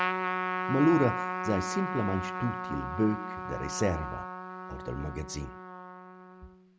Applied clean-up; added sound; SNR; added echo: none; Trumpet; 3 dB; none.